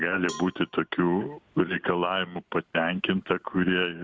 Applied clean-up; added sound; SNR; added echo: none; Cowbell; 20 dB; none.